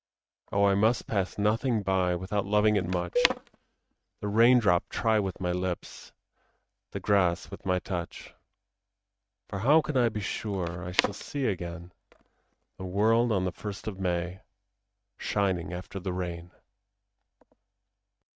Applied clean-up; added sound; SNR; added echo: neural mask model RNNoise.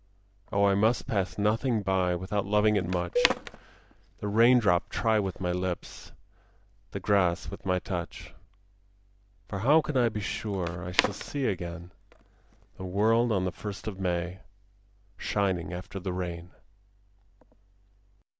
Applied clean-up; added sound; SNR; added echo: none; Cowbell + Skateboard; 7 dB; none.